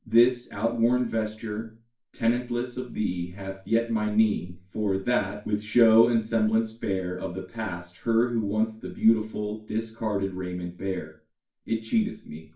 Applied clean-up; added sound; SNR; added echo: none; none; none; reverberation time 0.3 s.